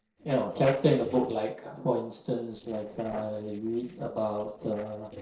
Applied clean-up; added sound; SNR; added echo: neural separator model SepFormer DNS4.